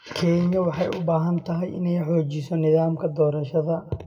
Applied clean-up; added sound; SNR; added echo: none; none; none; reverberation time 1.1 s.